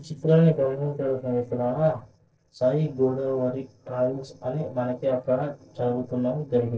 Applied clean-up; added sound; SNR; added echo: neural separator model SepFormer DNS4.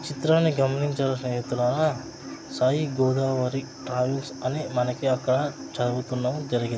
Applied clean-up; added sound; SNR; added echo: none; none; none; none.